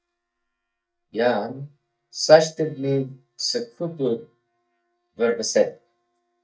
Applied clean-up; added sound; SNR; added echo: neural mask model DeepFilterNet 3.